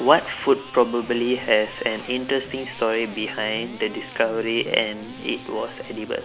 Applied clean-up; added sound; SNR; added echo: none; Electric guitar; 18 dB; none.